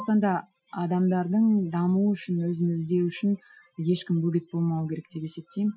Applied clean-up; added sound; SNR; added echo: classical method Wiener filter.